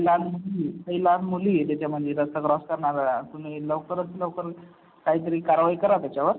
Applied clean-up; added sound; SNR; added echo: none; none; none; none.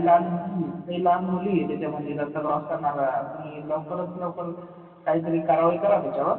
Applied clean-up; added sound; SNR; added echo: none; none; none; reverberation time 2.9 s.